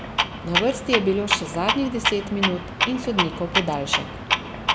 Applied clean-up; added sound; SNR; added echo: none; Clock; -1 dB; none.